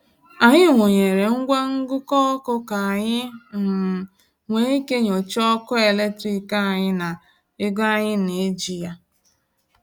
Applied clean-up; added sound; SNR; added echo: none; none; none; none.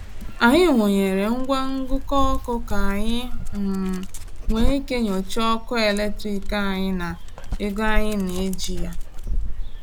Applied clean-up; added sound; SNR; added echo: none; Dog; 0 dB; none.